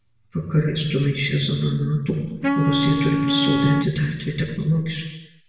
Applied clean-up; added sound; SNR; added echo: none; Wind instrument, woodwind instrument; 1 dB; reverberation time 1.0 s.